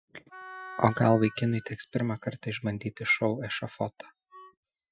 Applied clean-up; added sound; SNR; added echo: classical method Wiener filter.